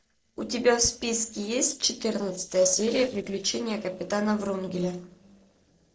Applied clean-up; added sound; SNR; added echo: neural separator model SepFormer DNS4.